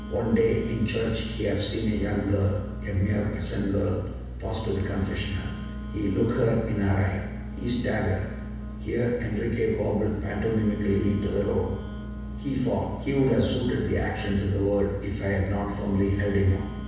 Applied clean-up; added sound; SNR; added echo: none; Wind instrument, woodwind instrument; 14 dB; reverberation time 1.1 s.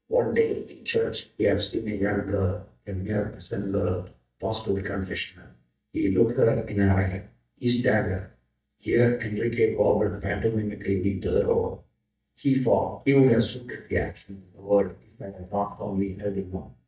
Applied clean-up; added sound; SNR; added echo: neural mask model DeepFilterNet 3.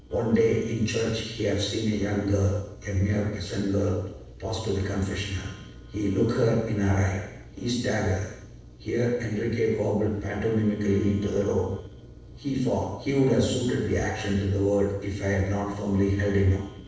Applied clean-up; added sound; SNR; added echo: neural separator model SepFormer DNS4.